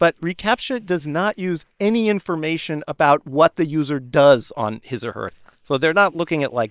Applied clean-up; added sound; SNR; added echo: neural separator model SepFormer WHAM!.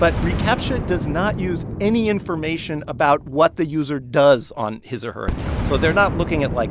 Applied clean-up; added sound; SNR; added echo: none; Boom; 6 dB; none.